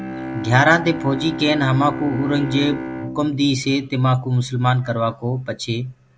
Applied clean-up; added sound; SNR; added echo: none; Bowed string instrument; 10 dB; none.